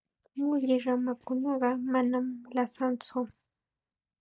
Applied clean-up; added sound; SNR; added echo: neural mask model DeepFilterNet 3.